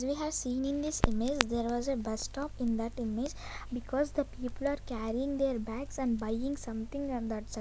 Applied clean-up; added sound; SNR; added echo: none; Crackle; 5 dB; none.